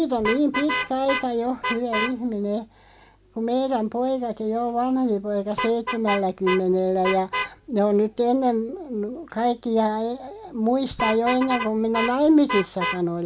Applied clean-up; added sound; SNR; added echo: none; Vehicle horn, car horn, honking; 9 dB; none.